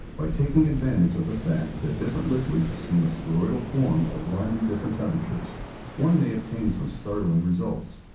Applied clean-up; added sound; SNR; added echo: none; Waves, surf; 10 dB; reverberation time 0.6 s.